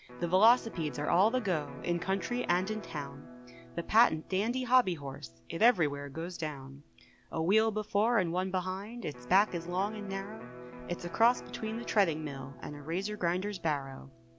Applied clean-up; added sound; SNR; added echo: none; Electric guitar; 16 dB; none.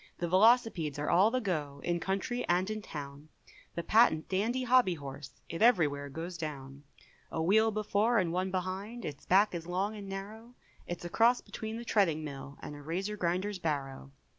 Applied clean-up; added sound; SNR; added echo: none; none; none; none.